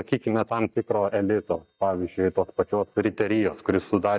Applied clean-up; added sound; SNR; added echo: neural mask model DeepFilterNet 3.